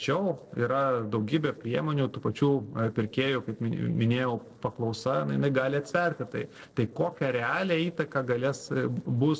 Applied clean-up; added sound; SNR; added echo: neural separator model SepFormer DNS4.